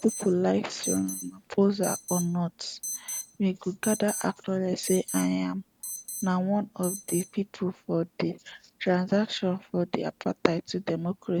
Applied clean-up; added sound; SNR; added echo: none; Alarm; 12 dB; none.